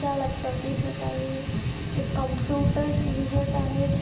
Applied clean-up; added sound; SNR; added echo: none; none; none; reverberation time 0.8 s.